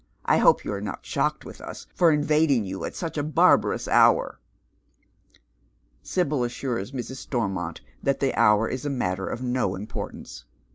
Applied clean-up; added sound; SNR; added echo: none; none; none; none.